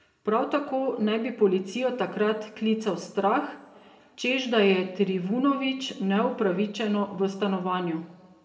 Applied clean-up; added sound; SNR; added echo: none; none; none; reverberation time 1.3 s.